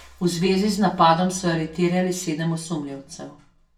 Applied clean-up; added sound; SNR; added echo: none; none; none; reverberation time 0.2 s.